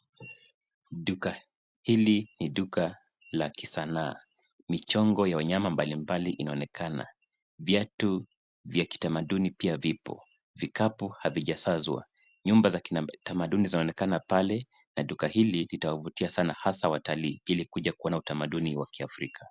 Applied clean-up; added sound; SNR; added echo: none; none; none; none.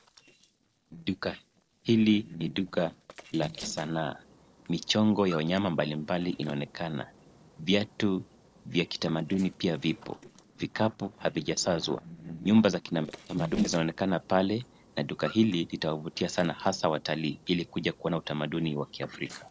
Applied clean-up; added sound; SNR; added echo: neural separator model SepFormer DNS4.